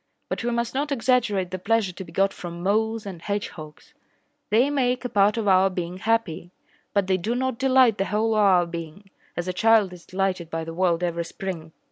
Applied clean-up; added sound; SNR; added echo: none; none; none; none.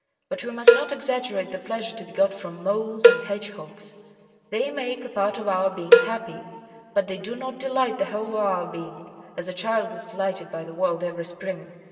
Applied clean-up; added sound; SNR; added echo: none; Cowbell; -3 dB; reverberation time 2.2 s.